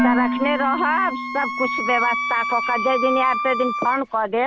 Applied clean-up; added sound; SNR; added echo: none; Dishes, pots, and pans + Wind instrument, woodwind instrument; 2 dB; none.